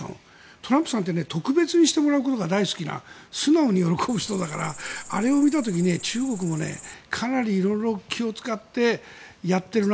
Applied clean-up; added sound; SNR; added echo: none; Cricket; 16 dB; none.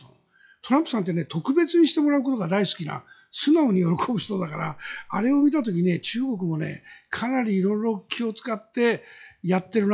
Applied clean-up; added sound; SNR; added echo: classical method log-MMSE.